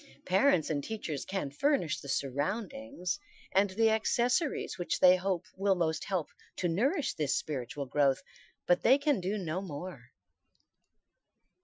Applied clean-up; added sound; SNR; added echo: classical method Wiener filter.